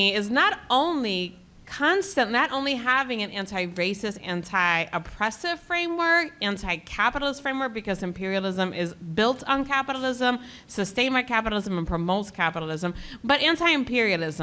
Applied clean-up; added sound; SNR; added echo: none; none; none; none.